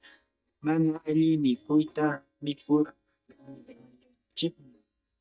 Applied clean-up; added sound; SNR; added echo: neural mask model DeepFilterNet 3.